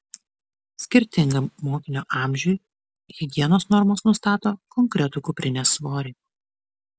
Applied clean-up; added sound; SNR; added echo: none; none; none; none.